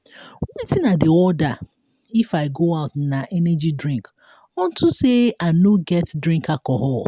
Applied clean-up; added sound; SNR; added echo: none; none; none; none.